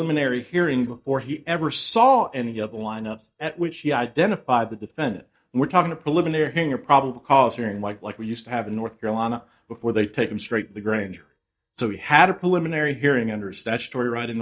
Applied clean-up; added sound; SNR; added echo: neural mask model DeepFilterNet 3.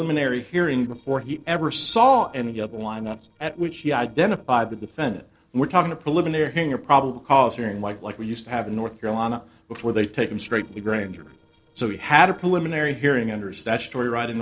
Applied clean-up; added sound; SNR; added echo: neural separator model SepFormer DNS4.